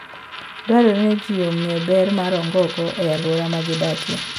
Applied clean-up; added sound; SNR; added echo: none; Coin (dropping); 11 dB; none.